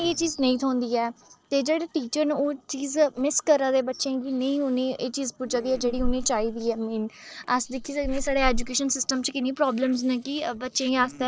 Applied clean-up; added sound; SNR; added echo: neural separator model SepFormer DNS4.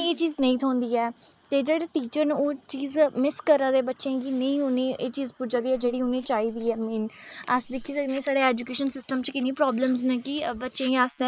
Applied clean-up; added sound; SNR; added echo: neural mask model Resemble Enhance denoiser.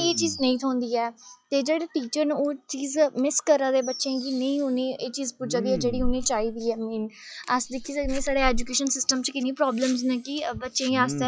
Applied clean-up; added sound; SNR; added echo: classical method log-MMSE.